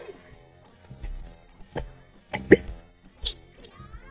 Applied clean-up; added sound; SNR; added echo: neural mask model DeepFilterNet 3.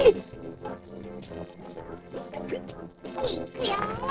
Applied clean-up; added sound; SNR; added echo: neural separator model SepFormer DNS4.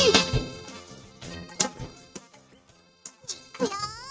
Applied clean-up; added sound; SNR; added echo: neural mask model RNNoise.